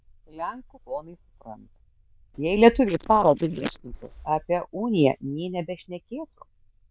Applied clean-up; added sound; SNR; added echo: neural diffusion model UNIVERSE++.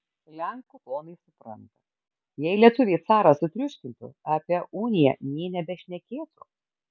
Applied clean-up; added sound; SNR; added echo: none; none; none; none.